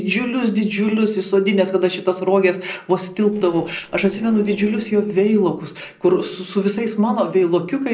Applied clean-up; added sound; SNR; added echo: neural separator model SepFormer DNS4.